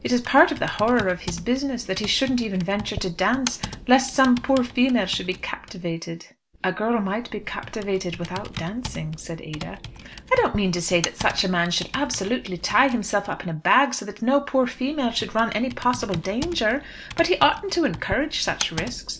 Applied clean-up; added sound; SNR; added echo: none; Computer keyboard; 14 dB; none.